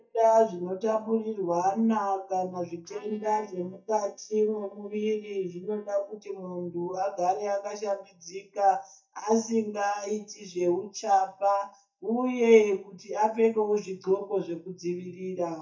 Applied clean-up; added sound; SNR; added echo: neural mask model DeepFilterNet 3.